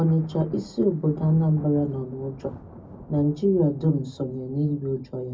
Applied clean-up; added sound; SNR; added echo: none; Thunder; 18 dB; reverberation time 0.4 s.